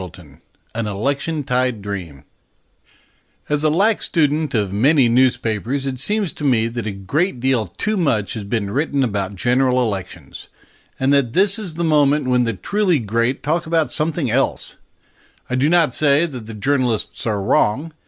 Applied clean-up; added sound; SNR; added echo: none; none; none; none.